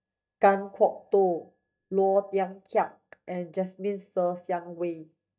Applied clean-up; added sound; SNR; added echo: neural mask model DeepFilterNet 3.